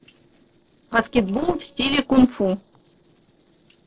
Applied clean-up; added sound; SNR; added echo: neural separator model SepFormer DNS4.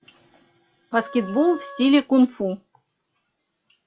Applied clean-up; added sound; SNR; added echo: classical method log-MMSE.